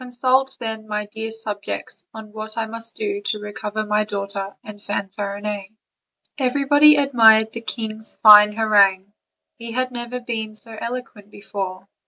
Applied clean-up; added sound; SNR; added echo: none; none; none; none.